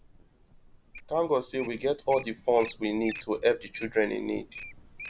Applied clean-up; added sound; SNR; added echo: none; Wild animals; 17 dB; none.